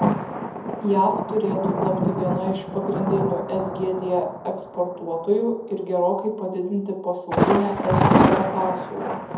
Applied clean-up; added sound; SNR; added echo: none; Thunder; 0 dB; reverberation time 0.7 s.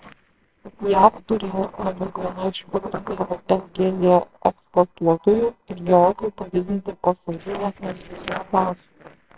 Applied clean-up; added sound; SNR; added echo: neural separator model SepFormer WHAMR!.